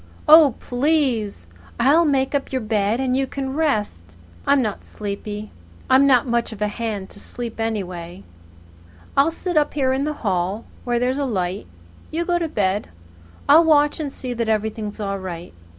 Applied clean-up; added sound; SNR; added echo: none; none; none; none.